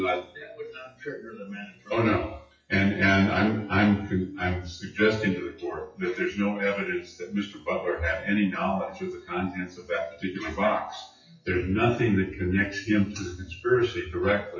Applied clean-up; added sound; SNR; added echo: classical method WPE with log-MMSE.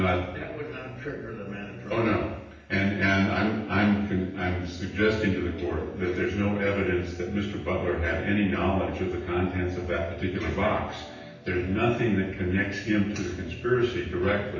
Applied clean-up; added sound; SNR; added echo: none; Organ; 18 dB; reverberation time 0.9 s.